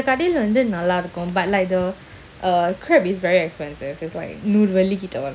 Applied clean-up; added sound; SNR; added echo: none; none; none; none.